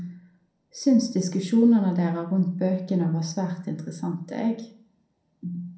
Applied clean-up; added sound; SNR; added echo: none; none; none; reverberation time 0.6 s.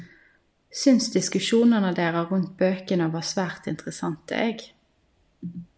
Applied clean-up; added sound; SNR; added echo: none; none; none; none.